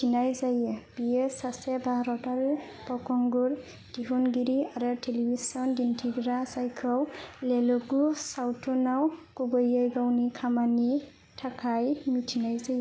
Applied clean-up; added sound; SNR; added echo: none; none; none; none.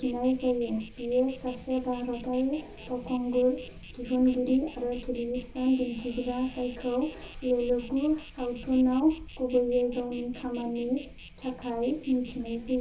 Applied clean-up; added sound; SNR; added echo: none; Insect; 8 dB; reverberation time 0.3 s.